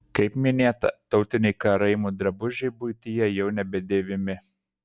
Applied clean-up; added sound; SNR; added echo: none; none; none; none.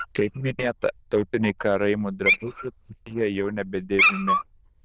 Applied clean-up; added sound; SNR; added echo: neural diffusion model UNIVERSE++.